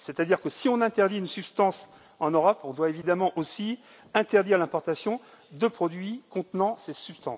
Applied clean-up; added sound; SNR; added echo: none; none; none; none.